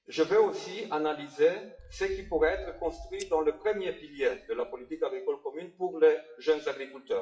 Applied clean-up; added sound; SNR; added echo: classical method WPE with log-MMSE.